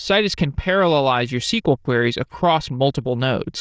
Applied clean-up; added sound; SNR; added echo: neural diffusion model UNIVERSE++.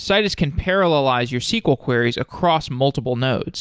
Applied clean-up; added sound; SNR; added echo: none; none; none; none.